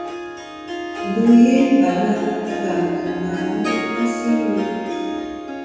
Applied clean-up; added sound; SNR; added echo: none; Harp; 6 dB; reverberation time 1.9 s.